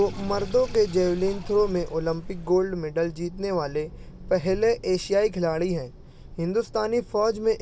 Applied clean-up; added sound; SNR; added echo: none; Sink (filling or washing); 15 dB; none.